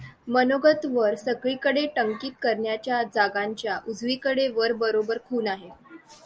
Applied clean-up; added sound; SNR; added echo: none; none; none; none.